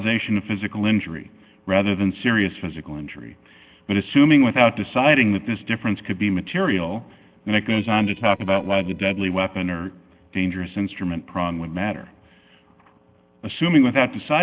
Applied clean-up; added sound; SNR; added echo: neural separator model SepFormer DNS4.